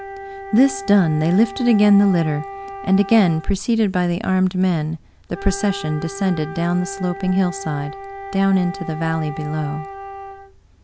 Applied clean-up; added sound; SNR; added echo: none; Wind instrument, woodwind instrument; 14 dB; none.